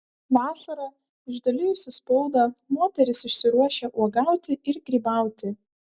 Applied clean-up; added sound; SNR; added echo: none; none; none; none.